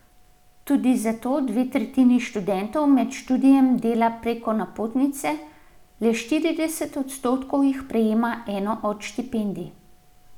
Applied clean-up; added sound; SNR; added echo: none; none; none; none.